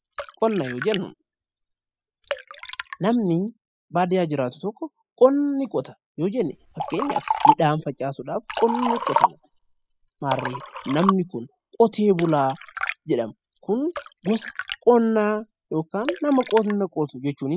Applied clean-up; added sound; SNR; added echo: classical method spectral subtraction.